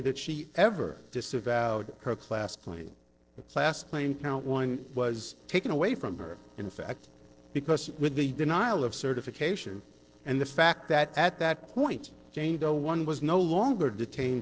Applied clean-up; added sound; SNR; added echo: neural separator model SepFormer DNS4.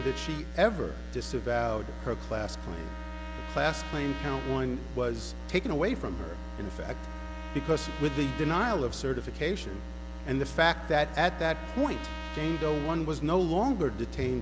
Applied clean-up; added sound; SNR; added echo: none; Trumpet; 16 dB; none.